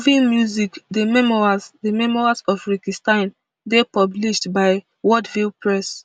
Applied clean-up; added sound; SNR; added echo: none; none; none; none.